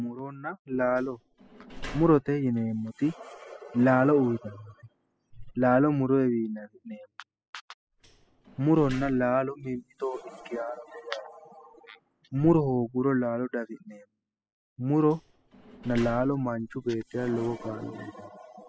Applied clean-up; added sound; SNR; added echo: classical method spectral subtraction.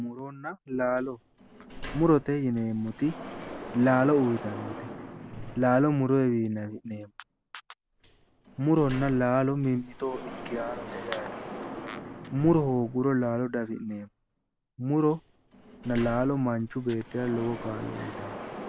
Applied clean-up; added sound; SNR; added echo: none; Sliding door; 13 dB; none.